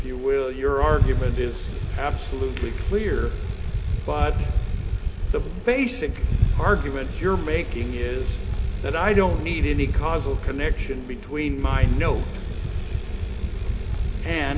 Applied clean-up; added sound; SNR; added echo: none; Bicycle; -3 dB; reverberation time 0.3 s.